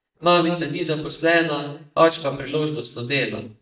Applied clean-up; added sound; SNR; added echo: neural mask model DeepFilterNet 3.